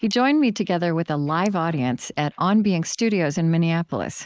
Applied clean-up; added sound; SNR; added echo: neural mask model Resemble Enhance denoiser.